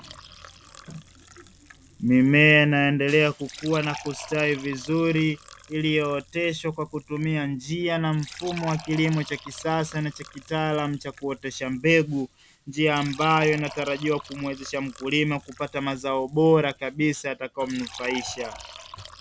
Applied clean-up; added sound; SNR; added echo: none; Fill (with liquid) / Trickle, dribble; 19 dB; none.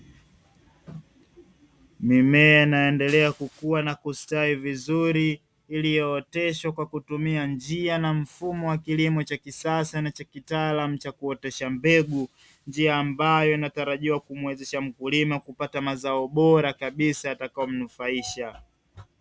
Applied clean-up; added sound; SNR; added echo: none; none; none; none.